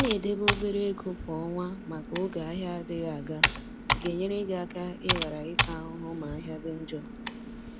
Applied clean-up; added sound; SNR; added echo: none; Computer keyboard; -2 dB; none.